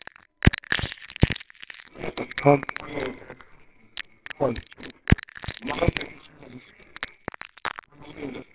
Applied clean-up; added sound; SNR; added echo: neural separator model SepFormer WHAMR!.